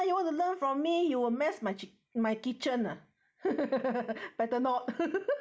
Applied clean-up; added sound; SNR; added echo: none; none; none; none.